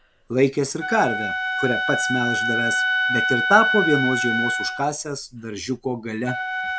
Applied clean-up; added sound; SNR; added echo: none; Wind instrument, woodwind instrument; 1 dB; none.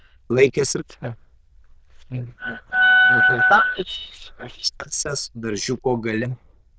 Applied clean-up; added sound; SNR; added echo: neural diffusion model UNIVERSE++.